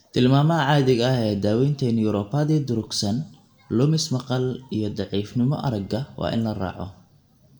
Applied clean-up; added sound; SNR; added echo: none; none; none; reverberation time 0.4 s.